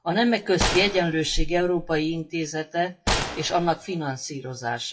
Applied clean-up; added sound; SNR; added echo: classical method WPE with log-MMSE.